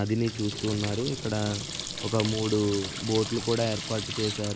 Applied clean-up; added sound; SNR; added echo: none; Sink (filling or washing) / Water tap, faucet; 7 dB; none.